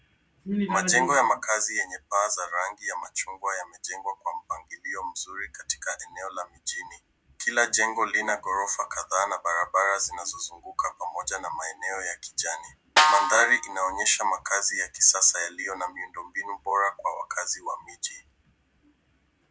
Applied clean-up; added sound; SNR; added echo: none; Snare drum; -2 dB; none.